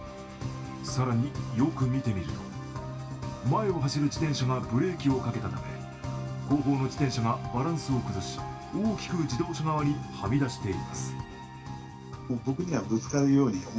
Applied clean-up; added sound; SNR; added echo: none; none; none; reverberation time 0.2 s.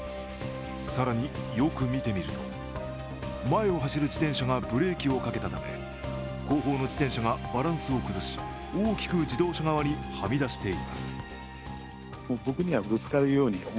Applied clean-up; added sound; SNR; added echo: none; none; none; none.